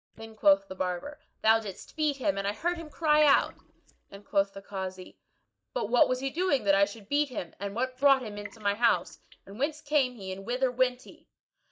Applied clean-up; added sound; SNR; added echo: neural mask model DeepFilterNet 3.